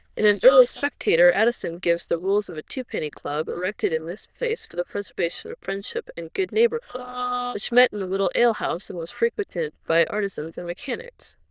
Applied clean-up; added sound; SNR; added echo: neural diffusion model UNIVERSE++.